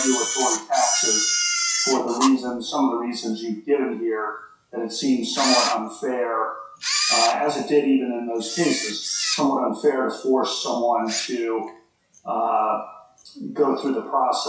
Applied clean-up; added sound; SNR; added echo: classical method WPE with log-MMSE.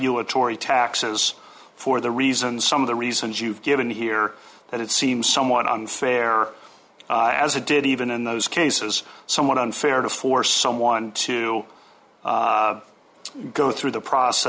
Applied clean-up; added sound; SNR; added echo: none; none; none; none.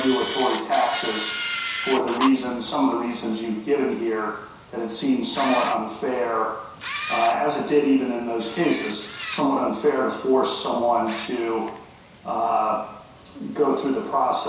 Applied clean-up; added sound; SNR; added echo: none; Camera; 5 dB; reverberation time 0.7 s.